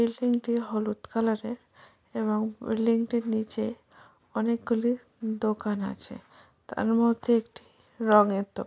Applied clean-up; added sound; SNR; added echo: neural mask model Resemble Enhance denoiser.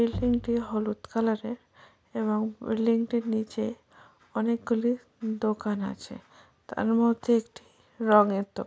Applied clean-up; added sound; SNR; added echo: none; Bowed string instrument; 13 dB; none.